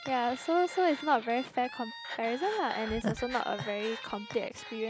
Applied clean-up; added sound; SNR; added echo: none; Guitar + Breathing; 10 dB; none.